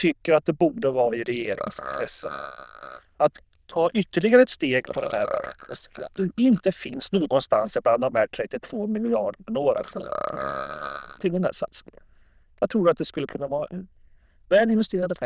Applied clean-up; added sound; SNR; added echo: neural diffusion model UNIVERSE++.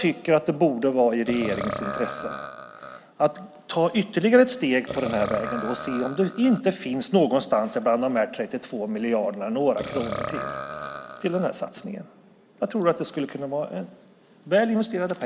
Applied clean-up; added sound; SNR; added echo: none; Burping, eructation; 11 dB; none.